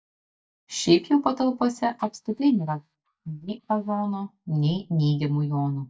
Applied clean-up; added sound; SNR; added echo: neural mask model DeepFilterNet 3.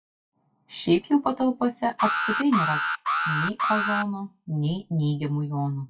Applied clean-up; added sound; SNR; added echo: classical method WPE with log-MMSE.